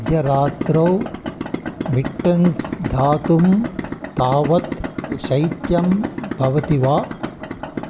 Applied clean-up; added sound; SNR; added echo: none; Idling; 8 dB; none.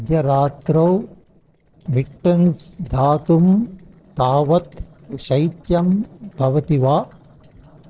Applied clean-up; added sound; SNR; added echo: neural separator model SepFormer DNS4.